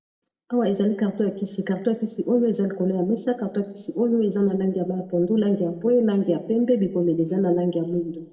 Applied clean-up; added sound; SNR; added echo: none; none; none; reverberation time 0.9 s.